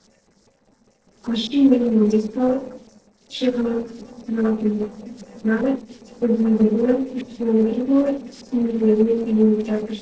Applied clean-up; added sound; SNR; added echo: neural separator model SepFormer DNS4.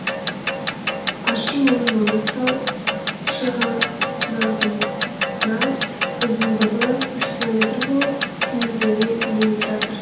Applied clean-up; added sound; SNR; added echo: none; Clock; 0 dB; reverberation time 0.8 s.